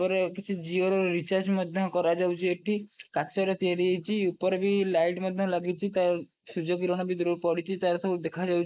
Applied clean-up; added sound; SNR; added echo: neural mask model Resemble Enhance denoiser.